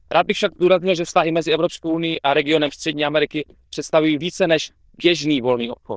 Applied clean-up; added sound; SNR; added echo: neural diffusion model UNIVERSE++.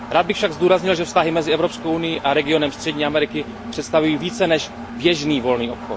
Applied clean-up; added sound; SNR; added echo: none; Engine; 13 dB; none.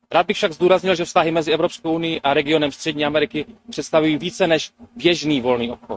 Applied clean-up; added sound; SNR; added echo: neural mask model RNNoise.